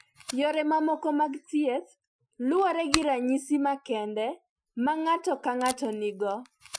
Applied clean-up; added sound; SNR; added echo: classical method Wiener filter.